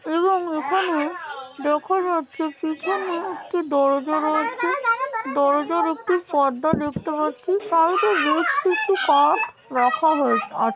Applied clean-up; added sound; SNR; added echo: none; none; none; none.